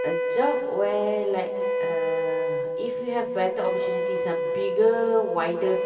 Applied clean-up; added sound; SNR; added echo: none; Wind instrument, woodwind instrument; 0 dB; reverberation time 2.4 s.